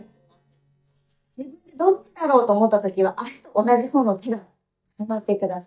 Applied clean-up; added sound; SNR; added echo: neural mask model DeepFilterNet 3.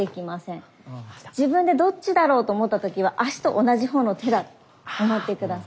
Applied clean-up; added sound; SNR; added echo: none; none; none; none.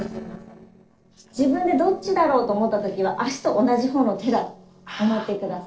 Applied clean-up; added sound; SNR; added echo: neural separator model SepFormer DNS4.